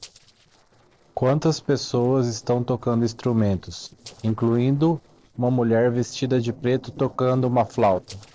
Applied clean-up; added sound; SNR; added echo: neural separator model SepFormer DNS4.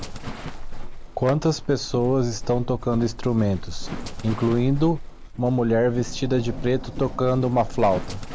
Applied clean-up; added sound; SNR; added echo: none; Livestock, farm animals, working animals; 8 dB; none.